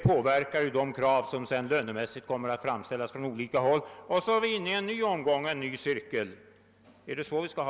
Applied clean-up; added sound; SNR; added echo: none; none; none; none.